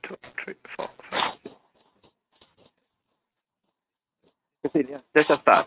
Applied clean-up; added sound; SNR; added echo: neural mask model RNNoise.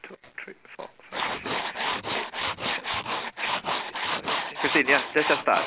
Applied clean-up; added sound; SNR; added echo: none; Tools; 0 dB; none.